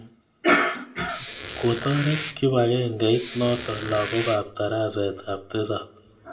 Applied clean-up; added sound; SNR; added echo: none; Squeak; 5 dB; reverberation time 0.5 s.